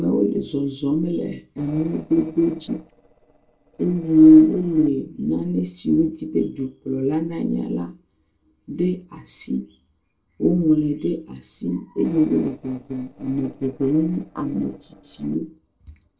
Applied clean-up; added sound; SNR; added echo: neural separator model SepFormer DNS4.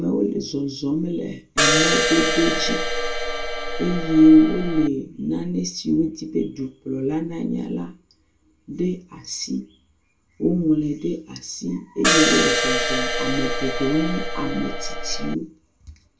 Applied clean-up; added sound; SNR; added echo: none; Crash cymbal; -1 dB; reverberation time 0.2 s.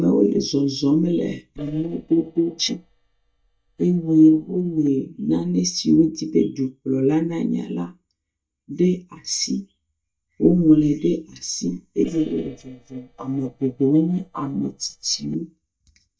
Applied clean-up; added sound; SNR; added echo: neural mask model DeepFilterNet 3.